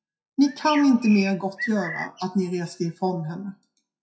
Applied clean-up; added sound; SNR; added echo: classical method WPE with log-MMSE.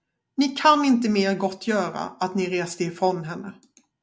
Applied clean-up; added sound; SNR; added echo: none; none; none; none.